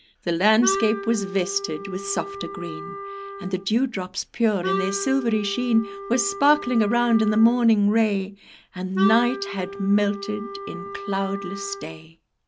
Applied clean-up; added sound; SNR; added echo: none; Wind instrument, woodwind instrument; 9 dB; none.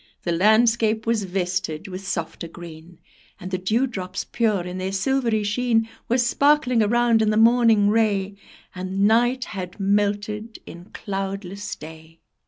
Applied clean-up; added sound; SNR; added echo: none; none; none; none.